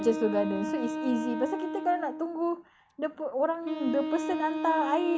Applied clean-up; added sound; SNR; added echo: none; Wind instrument, woodwind instrument; 5 dB; none.